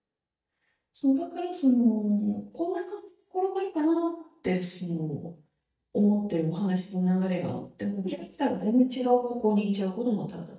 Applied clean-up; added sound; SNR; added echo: neural mask model DeepFilterNet 3.